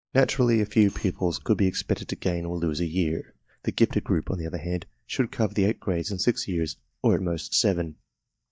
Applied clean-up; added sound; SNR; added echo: neural mask model DeepFilterNet 3.